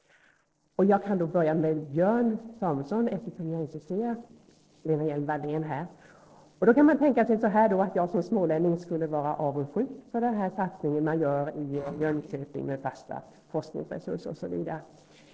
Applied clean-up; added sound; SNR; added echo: neural separator model SepFormer DNS4.